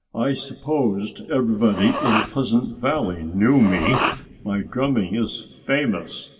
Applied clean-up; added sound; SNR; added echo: none; Respiratory sounds; 7 dB; reverberation time 1.7 s.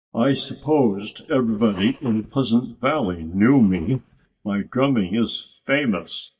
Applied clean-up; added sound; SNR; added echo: neural mask model DeepFilterNet 3.